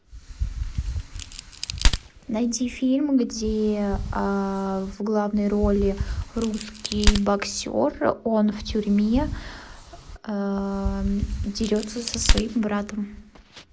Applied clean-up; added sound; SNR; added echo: none; Crack; 3 dB; none.